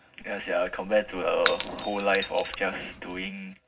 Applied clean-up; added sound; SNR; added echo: none; Shatter / Crushing; 9 dB; reverberation time 0.4 s.